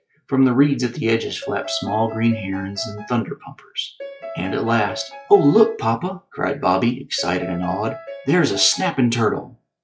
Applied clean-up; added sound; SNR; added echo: classical method log-MMSE.